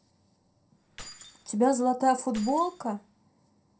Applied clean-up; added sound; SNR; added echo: none; Keys jangling; 19 dB; reverberation time 0.3 s.